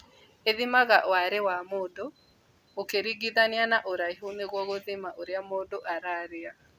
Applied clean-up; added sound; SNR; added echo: none; none; none; none.